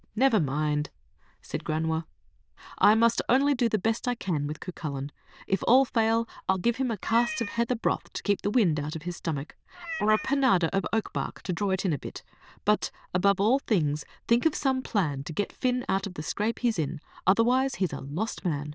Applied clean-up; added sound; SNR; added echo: neural diffusion model UNIVERSE++.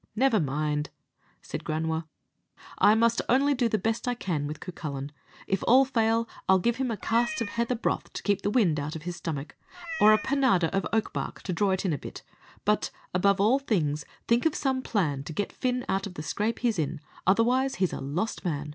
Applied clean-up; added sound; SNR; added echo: none; Meow; 12 dB; none.